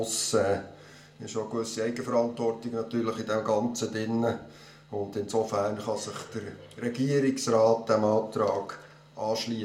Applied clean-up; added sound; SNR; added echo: none; none; none; reverberation time 0.4 s.